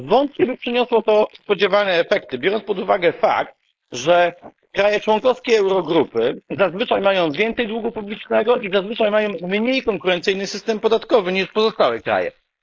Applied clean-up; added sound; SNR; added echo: neural mask model Resemble Enhance denoiser.